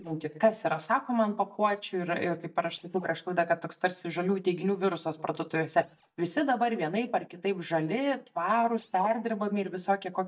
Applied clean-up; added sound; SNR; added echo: neural mask model DeepFilterNet 3.